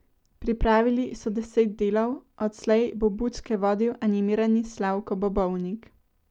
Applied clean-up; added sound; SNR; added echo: none; none; none; none.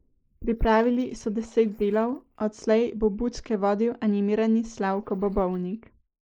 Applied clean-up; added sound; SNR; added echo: neural mask model Resemble Enhance denoiser.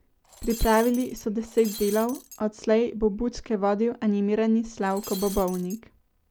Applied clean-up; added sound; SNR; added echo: none; Shatter; 16 dB; none.